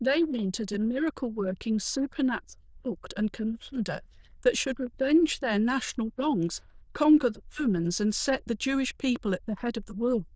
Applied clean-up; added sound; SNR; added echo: neural diffusion model UNIVERSE++.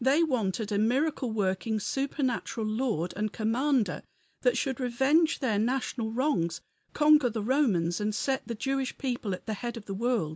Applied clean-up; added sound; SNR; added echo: none; none; none; none.